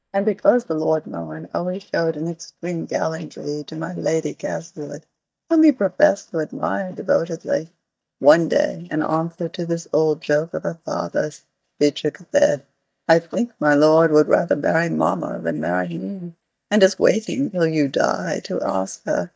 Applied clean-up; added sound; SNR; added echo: neural mask model DeepFilterNet 3.